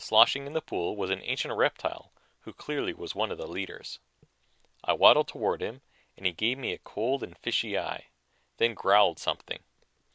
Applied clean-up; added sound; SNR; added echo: none; none; none; none.